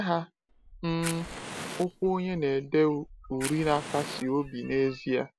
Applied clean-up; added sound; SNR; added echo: none; Fire; 12 dB; none.